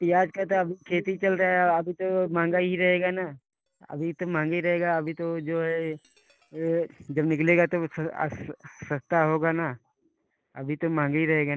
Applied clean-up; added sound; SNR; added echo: neural separator model SepFormer DNS4.